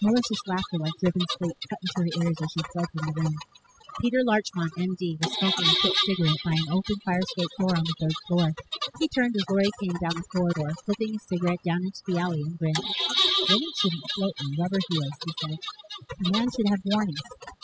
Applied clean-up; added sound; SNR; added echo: classical method spectral subtraction.